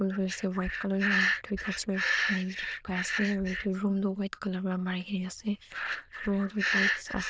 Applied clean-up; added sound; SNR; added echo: neural diffusion model UNIVERSE++.